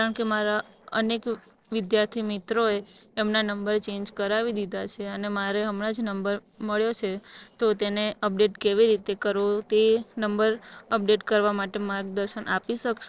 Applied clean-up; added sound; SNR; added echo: neural separator model SepFormer DNS4.